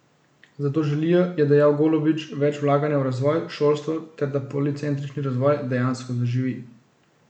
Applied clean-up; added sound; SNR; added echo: none; none; none; none.